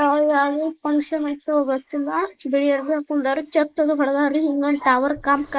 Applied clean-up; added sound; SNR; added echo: neural mask model Resemble Enhance denoiser.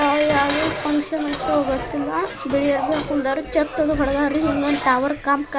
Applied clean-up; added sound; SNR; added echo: none; Dishes, pots, and pans; 11 dB; none.